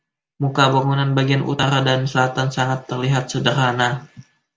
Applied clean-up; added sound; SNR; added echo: none; none; none; none.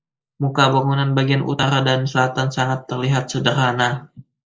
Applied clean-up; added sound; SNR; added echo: neural mask model Resemble Enhance denoiser.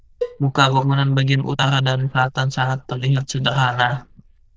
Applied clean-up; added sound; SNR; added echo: neural diffusion model UNIVERSE++.